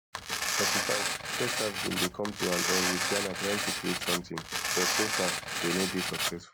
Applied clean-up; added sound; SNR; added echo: none; Tearing; -3 dB; none.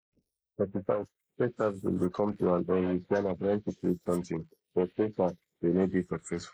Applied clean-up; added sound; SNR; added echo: neural mask model Resemble Enhance denoiser.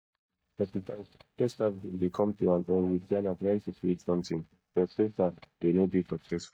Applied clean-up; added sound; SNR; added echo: neural mask model DeepFilterNet 3.